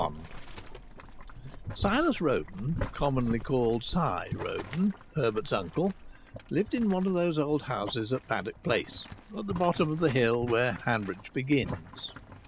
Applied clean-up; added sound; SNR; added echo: none; Boiling; 11 dB; none.